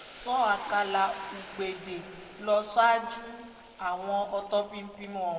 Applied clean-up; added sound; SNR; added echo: none; Boiling; 16 dB; reverberation time 1.4 s.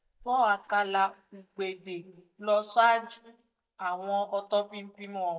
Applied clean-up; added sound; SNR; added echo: neural mask model DeepFilterNet 3.